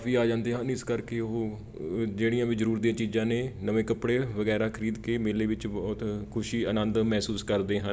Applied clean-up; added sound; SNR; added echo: none; none; none; none.